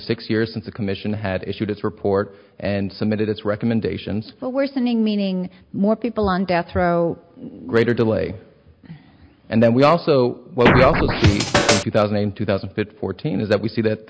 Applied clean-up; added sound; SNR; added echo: none; Scratching (performance technique); -4 dB; none.